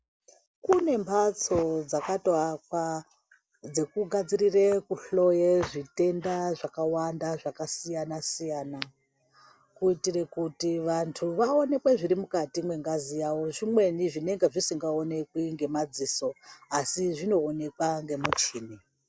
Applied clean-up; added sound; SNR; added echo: none; none; none; none.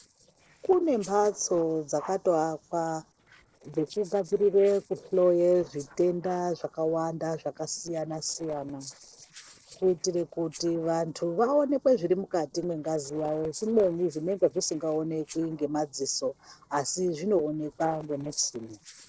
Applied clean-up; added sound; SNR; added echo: neural separator model SepFormer DNS4.